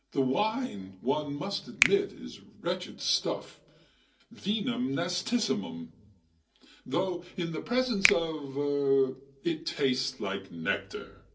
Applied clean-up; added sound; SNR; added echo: none; Finger snapping; 4 dB; reverberation time 0.3 s.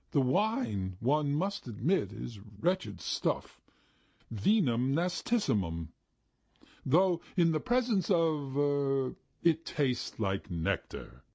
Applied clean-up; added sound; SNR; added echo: none; none; none; none.